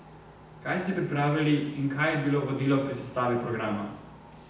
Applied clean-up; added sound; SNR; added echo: none; Cricket; 20 dB; reverberation time 0.9 s.